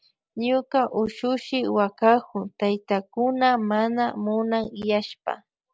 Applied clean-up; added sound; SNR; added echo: none; none; none; none.